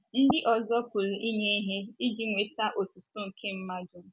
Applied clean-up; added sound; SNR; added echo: none; none; none; none.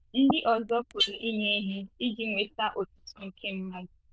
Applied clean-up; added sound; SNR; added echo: neural diffusion model UNIVERSE++.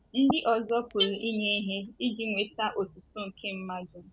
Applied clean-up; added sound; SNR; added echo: none; Alarm / Car; 11 dB; none.